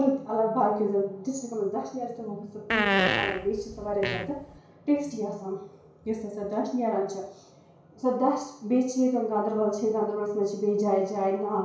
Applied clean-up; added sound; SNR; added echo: none; Fart; 0 dB; reverberation time 0.6 s.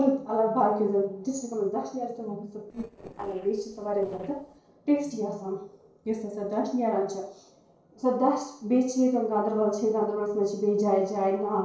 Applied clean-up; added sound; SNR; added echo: neural separator model SepFormer DNS4.